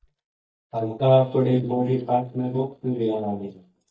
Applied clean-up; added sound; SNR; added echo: neural mask model DeepFilterNet 3.